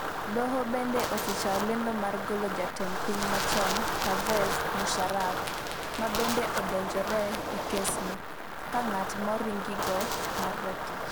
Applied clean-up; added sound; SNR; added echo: none; Wind; -1 dB; none.